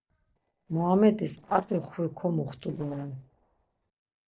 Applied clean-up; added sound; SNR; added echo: neural separator model SepFormer DNS4.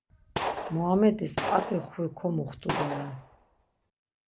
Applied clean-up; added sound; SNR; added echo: none; Gunshot, gunfire; 6 dB; none.